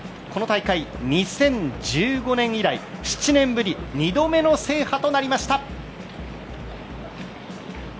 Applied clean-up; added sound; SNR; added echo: none; Drum / Drum kit; 15 dB; none.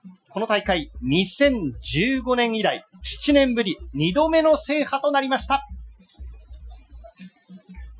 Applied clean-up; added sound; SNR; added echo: classical method Wiener filter.